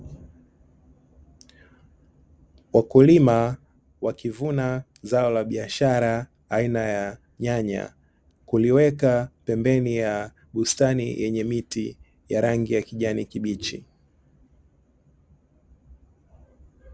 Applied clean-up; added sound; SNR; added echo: none; none; none; none.